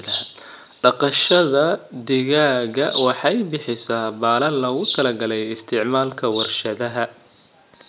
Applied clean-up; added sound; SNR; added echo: none; none; none; none.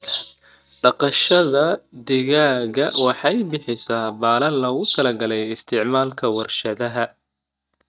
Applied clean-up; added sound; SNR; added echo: neural mask model DeepFilterNet 3.